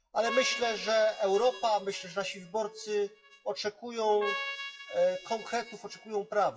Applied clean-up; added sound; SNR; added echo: classical method WPE with log-MMSE.